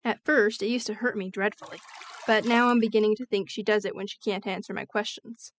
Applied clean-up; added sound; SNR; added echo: classical method spectral subtraction.